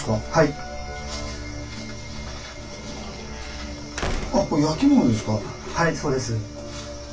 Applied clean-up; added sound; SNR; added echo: none; Squeak / Slam / Wood; 8 dB; reverberation time 0.2 s.